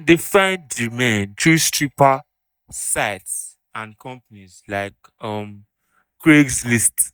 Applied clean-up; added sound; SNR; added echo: neural mask model DeepFilterNet 3.